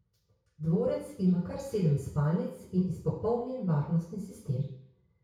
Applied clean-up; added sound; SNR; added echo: none; none; none; reverberation time 0.6 s.